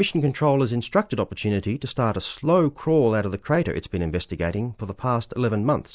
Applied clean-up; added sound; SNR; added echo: none; none; none; none.